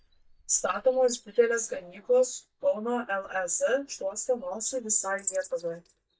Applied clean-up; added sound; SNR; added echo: neural mask model DeepFilterNet 3.